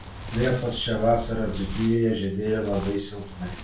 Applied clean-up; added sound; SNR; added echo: none; Wind; 9 dB; reverberation time 0.3 s.